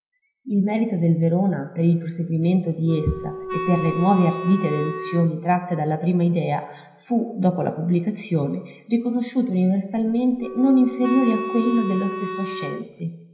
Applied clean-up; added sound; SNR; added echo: none; Wind instrument, woodwind instrument; 8 dB; reverberation time 0.9 s.